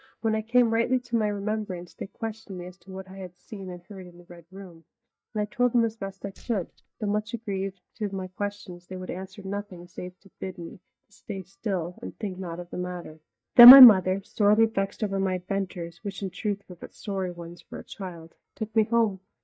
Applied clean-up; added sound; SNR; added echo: neural mask model DeepFilterNet 3.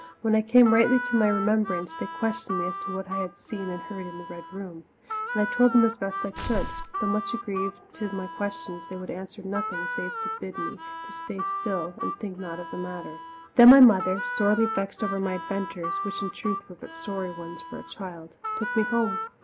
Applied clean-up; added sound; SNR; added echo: none; Harmonica + Tearing; 8 dB; none.